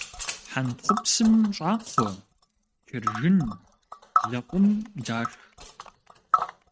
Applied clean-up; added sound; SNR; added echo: neural mask model RNNoise.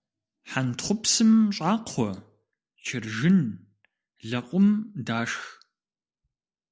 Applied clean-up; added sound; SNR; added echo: none; none; none; none.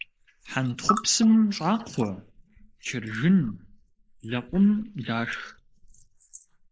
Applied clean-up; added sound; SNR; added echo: neural mask model Resemble Enhance denoiser.